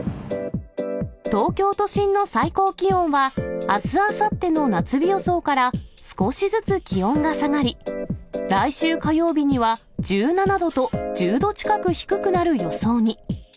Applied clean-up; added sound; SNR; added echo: none; none; none; none.